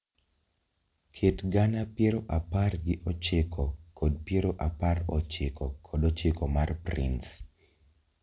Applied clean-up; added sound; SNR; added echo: none; none; none; none.